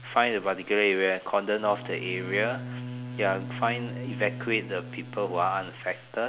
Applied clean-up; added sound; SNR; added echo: none; Bowed string instrument; 11 dB; none.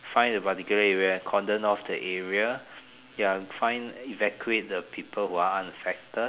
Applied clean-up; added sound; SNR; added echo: none; none; none; none.